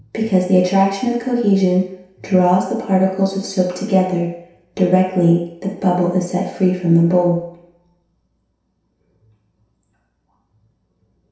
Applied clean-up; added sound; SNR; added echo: none; none; none; reverberation time 0.7 s.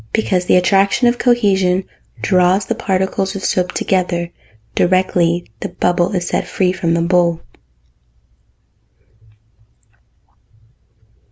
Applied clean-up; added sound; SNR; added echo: none; none; none; none.